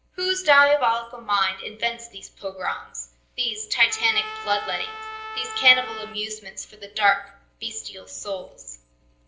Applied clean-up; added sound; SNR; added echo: neural separator model SepFormer DNS4.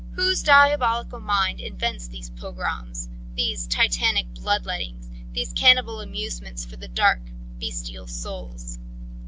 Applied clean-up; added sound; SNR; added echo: none; none; none; none.